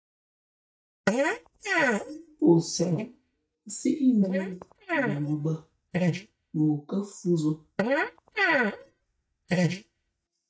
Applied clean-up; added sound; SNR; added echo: neural mask model DeepFilterNet 3.